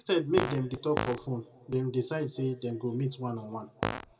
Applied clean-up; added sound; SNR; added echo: none; Fart; 1 dB; reverberation time 2.0 s.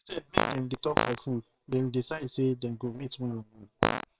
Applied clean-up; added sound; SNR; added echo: neural separator model SepFormer WHAMR!.